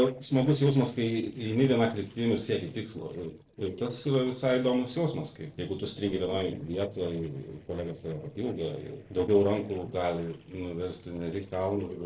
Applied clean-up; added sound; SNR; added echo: neural separator model SepFormer DNS4.